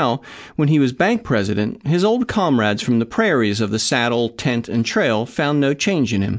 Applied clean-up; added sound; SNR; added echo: none; none; none; none.